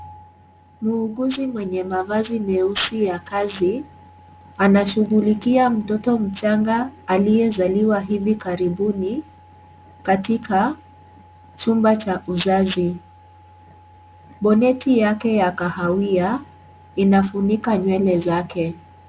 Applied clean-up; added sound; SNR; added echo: none; none; none; none.